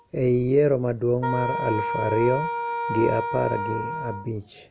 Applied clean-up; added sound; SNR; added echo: none; Wind instrument, woodwind instrument; 5 dB; none.